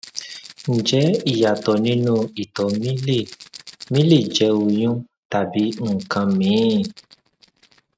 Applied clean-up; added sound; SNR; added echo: neural mask model RNNoise.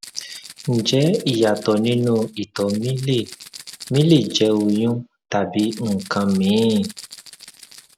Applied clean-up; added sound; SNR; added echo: none; Rattle (instrument); 19 dB; none.